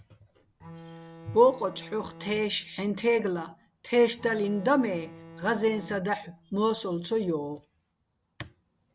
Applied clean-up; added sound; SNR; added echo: none; Bowed string instrument; 19 dB; none.